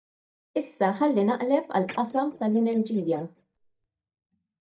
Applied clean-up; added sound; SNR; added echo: neural mask model DeepFilterNet 3.